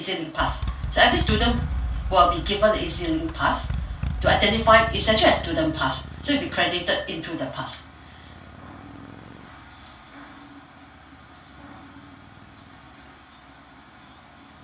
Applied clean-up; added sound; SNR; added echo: none; Motorcycle; 7 dB; reverberation time 0.3 s.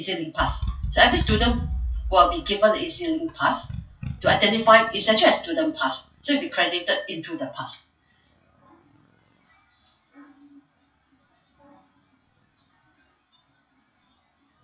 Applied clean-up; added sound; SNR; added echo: classical method WPE with log-MMSE.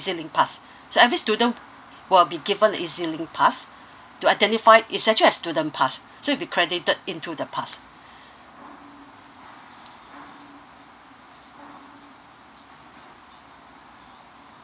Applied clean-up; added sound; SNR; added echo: none; none; none; none.